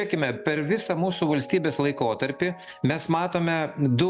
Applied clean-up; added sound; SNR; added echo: none; Mallet percussion; 18 dB; none.